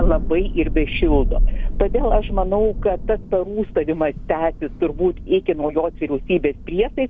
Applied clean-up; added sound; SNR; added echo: none; Thunder; 2 dB; none.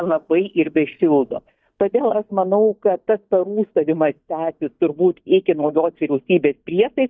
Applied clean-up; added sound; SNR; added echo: neural mask model DeepFilterNet 3.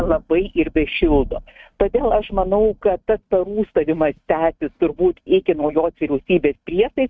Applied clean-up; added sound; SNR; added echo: neural mask model RNNoise.